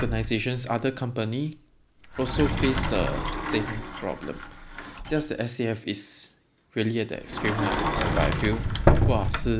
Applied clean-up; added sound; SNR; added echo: none; Sliding door; -1 dB; none.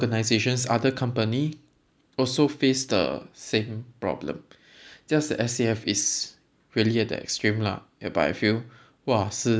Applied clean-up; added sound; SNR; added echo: none; none; none; none.